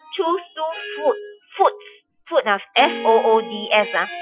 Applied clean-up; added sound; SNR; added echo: classical method Wiener filter.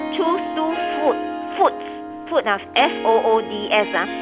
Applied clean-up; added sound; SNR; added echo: none; Harp; 6 dB; none.